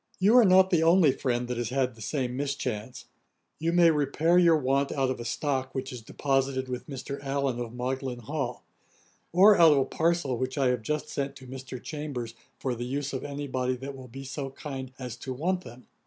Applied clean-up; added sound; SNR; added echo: none; none; none; none.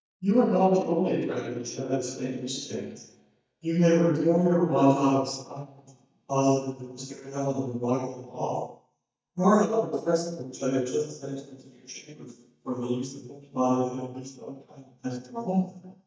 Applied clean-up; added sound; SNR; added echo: neural mask model DeepFilterNet 3.